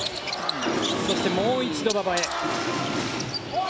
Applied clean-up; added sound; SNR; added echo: none; none; none; none.